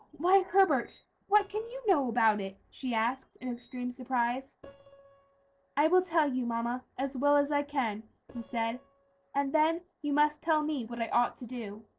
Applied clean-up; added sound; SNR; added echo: neural separator model SepFormer DNS4.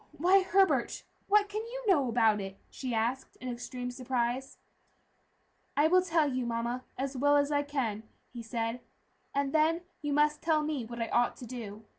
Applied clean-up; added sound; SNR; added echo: none; none; none; none.